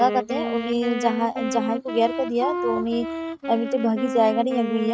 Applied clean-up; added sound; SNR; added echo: neural mask model RNNoise.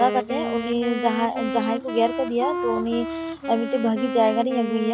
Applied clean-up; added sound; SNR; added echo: none; Wind instrument, woodwind instrument; 5 dB; none.